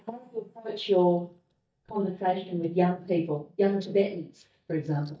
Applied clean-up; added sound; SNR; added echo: neural mask model DeepFilterNet 3.